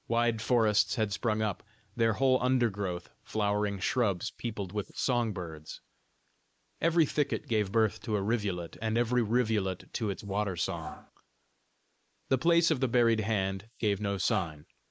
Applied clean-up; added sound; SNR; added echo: neural mask model Resemble Enhance denoiser.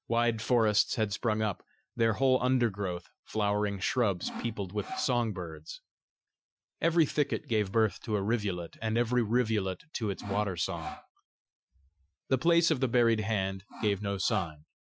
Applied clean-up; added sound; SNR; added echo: classical method Wiener filter.